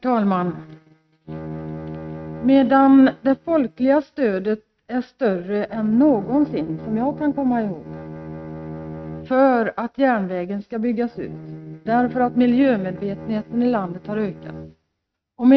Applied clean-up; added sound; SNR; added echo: neural mask model RNNoise.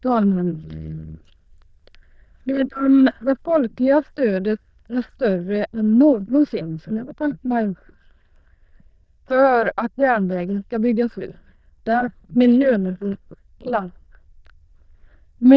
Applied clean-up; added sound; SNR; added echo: neural diffusion model UNIVERSE++.